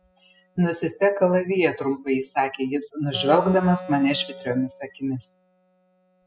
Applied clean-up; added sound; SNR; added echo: classical method spectral subtraction.